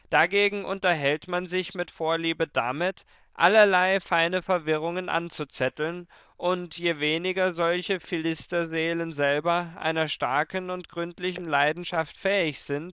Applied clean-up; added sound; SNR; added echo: neural diffusion model UNIVERSE++.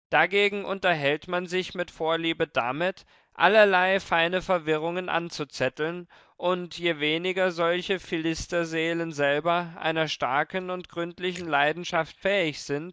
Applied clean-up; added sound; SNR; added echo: neural mask model DeepFilterNet 3.